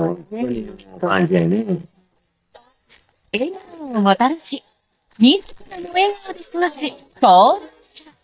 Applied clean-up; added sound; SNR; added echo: neural mask model DeepFilterNet 3.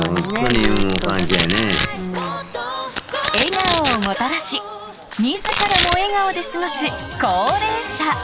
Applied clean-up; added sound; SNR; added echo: none; Domestic sounds, home sounds; 4 dB; none.